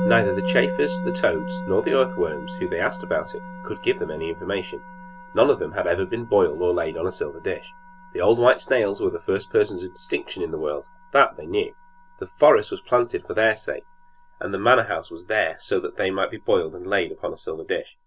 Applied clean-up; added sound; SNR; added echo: none; Musical instrument; 12 dB; none.